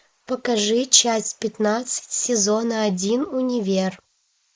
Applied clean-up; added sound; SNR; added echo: neural mask model Resemble Enhance denoiser.